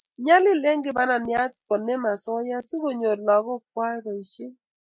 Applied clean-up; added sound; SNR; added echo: neural mask model RNNoise.